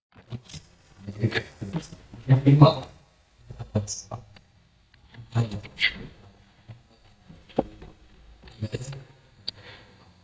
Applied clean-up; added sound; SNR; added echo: neural mask model DeepFilterNet 3.